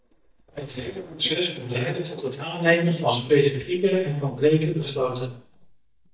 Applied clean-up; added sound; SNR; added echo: neural mask model DeepFilterNet 3.